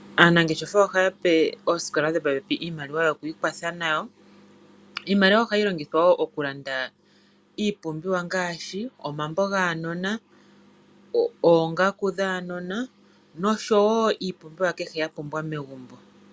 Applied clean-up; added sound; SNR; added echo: none; none; none; none.